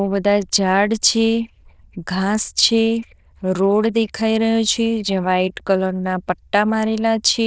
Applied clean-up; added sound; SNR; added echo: neural diffusion model UNIVERSE++.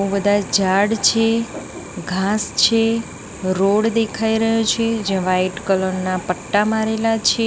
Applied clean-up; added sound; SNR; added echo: none; Cricket; 15 dB; none.